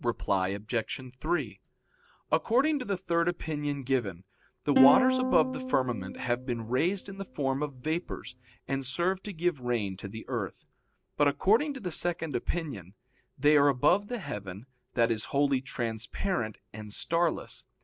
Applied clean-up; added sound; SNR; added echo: none; Plucked string instrument; 2 dB; none.